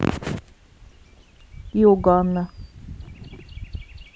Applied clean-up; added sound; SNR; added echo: none; Bird vocalization, bird call, bird song; 16 dB; none.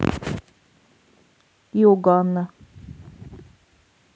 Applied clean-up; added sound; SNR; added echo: none; none; none; none.